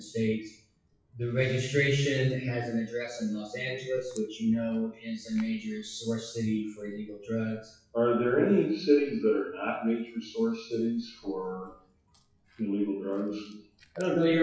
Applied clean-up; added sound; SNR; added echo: classical method WPE with log-MMSE.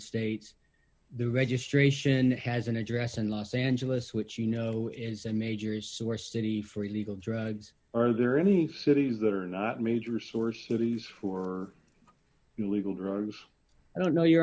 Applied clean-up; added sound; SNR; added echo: none; none; none; none.